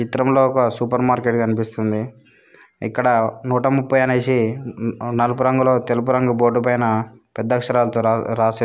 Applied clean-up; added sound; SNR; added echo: none; none; none; none.